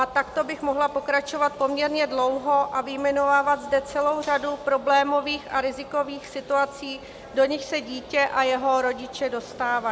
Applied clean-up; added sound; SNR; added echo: none; none; none; none.